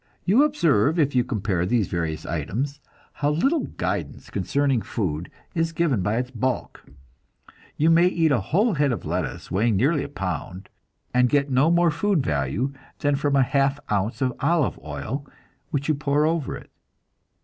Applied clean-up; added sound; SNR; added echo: none; none; none; none.